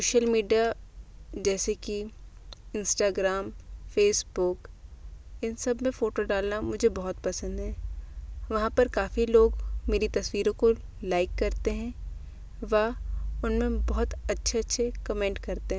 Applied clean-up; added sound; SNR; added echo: none; none; none; none.